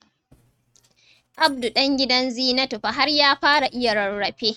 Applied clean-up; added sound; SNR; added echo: neural mask model RNNoise.